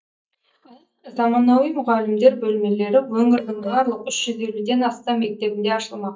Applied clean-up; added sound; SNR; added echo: neural mask model DeepFilterNet 3.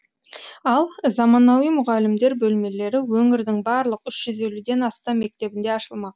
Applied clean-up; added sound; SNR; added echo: none; none; none; none.